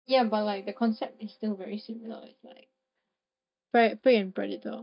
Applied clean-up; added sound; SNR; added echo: neural mask model DeepFilterNet 3.